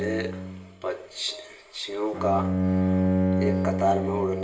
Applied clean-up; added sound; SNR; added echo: none; Bowed string instrument; -2 dB; reverberation time 1.4 s.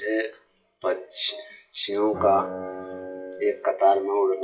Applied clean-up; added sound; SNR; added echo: classical method WPE with log-MMSE.